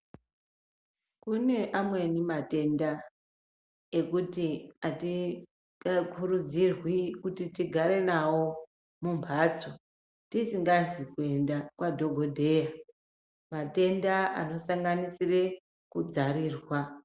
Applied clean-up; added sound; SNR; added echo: none; none; none; none.